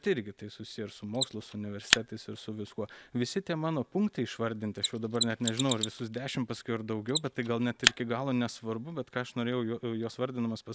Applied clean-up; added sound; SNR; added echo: none; Mechanisms; 4 dB; none.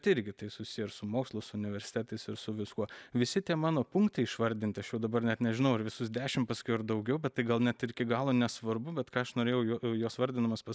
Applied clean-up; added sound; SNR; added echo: none; none; none; none.